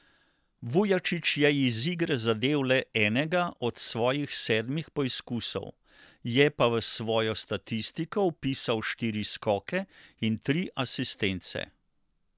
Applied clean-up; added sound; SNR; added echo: none; none; none; none.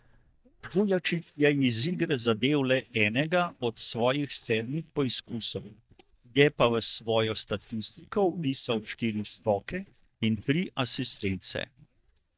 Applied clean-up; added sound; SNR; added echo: neural mask model DeepFilterNet 3.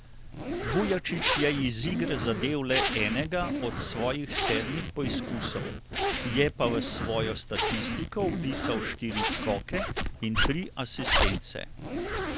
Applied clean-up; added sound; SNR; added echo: none; Zipper (clothing); 0 dB; none.